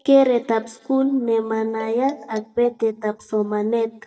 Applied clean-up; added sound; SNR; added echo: neural mask model DeepFilterNet 3.